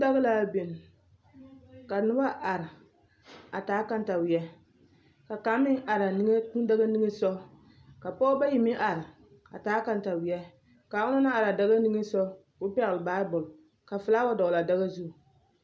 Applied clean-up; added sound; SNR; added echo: none; none; none; none.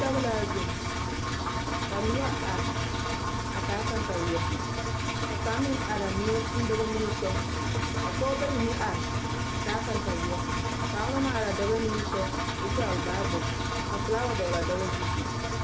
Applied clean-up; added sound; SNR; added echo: none; Engine; -3 dB; none.